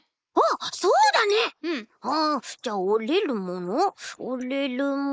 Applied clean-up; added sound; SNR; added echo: neural mask model Resemble Enhance denoiser.